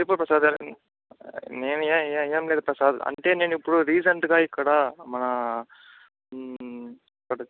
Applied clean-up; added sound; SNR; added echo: none; none; none; none.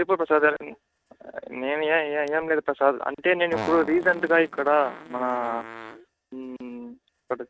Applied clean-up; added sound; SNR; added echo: neural mask model RNNoise.